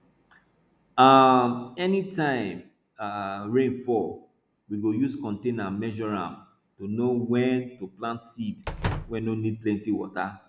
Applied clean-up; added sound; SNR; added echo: none; Slam; 10 dB; none.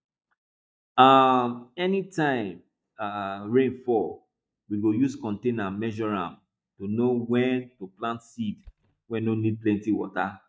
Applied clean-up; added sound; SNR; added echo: neural mask model DeepFilterNet 3.